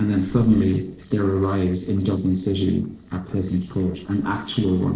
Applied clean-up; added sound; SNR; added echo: neural separator model SepFormer DNS4.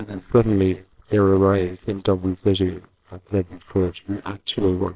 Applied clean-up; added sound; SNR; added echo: neural separator model SepFormer WHAMR!.